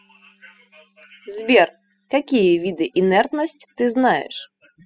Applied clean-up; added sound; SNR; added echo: classical method spectral subtraction.